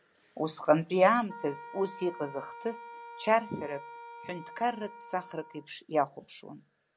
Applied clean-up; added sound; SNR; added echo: none; Wind instrument, woodwind instrument; 16 dB; none.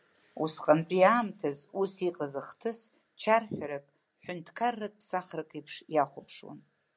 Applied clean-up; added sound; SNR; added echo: none; none; none; none.